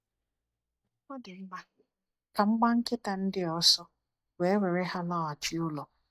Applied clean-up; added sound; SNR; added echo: neural mask model DeepFilterNet 3.